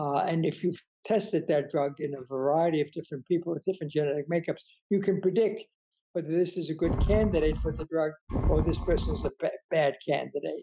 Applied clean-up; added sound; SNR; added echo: classical method Wiener filter.